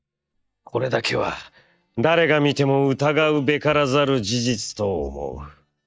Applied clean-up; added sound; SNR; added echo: neural mask model DeepFilterNet 3.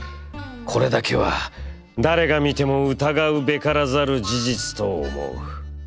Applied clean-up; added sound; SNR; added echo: none; none; none; none.